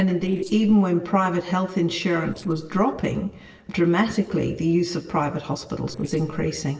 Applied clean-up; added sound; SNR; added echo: neural separator model SepFormer DNS4.